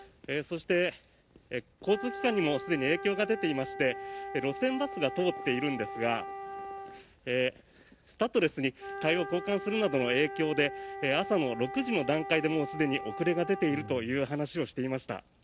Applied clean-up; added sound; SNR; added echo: none; Wind instrument, woodwind instrument; 11 dB; none.